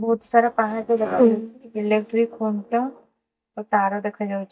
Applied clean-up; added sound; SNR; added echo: neural mask model DeepFilterNet 3.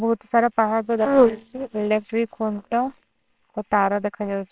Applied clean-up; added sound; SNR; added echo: neural separator model SepFormer WHAMR!.